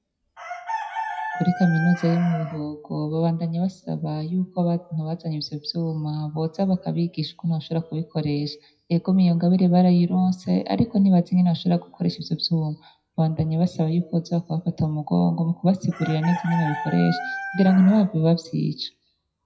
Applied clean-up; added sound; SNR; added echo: classical method WPE with log-MMSE.